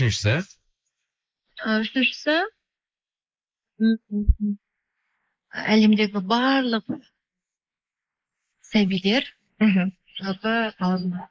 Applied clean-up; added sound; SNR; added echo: neural mask model Resemble Enhance denoiser.